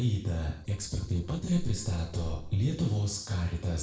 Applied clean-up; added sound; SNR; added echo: neural separator model SepFormer DNS4.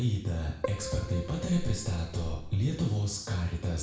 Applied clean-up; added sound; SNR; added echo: none; Keyboard (musical); 8 dB; reverberation time 0.6 s.